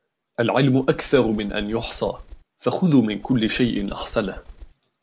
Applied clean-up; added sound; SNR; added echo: none; Bird; 18 dB; none.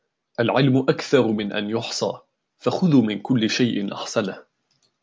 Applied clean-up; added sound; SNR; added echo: none; none; none; none.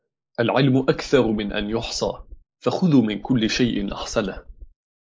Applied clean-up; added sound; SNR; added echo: neural mask model Resemble Enhance denoiser.